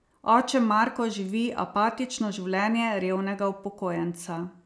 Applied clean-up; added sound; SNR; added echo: none; none; none; none.